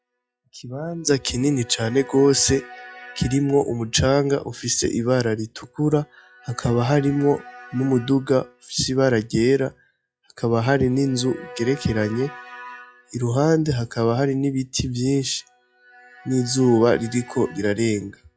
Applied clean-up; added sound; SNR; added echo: classical method log-MMSE.